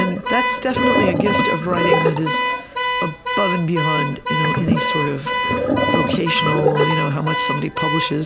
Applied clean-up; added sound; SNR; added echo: none; Alarm / Car + Sink (filling or washing); -2 dB; none.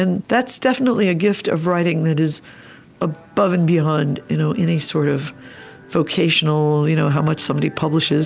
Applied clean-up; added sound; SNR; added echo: none; none; none; none.